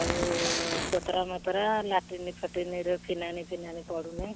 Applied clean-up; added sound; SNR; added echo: none; Fire; 5 dB; none.